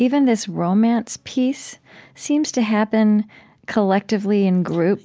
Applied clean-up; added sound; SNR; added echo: none; none; none; none.